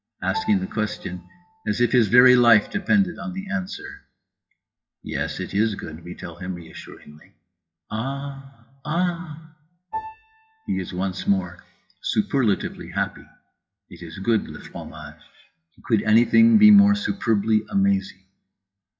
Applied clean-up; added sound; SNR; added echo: classical method WPE with log-MMSE.